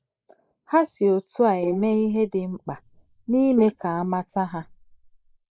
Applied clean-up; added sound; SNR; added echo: neural mask model Resemble Enhance denoiser.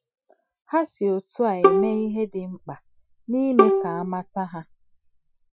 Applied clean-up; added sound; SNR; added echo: classical method Wiener filter.